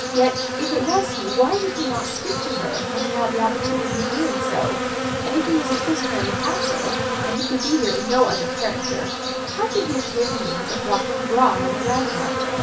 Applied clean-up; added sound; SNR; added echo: none; Insect; 1 dB; reverberation time 0.3 s.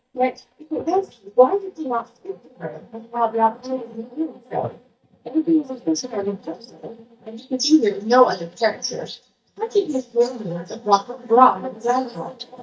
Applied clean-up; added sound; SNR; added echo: neural mask model DeepFilterNet 3.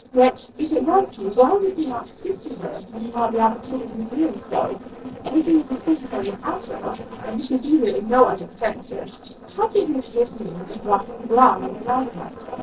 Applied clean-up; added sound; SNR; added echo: neural separator model SepFormer DNS4.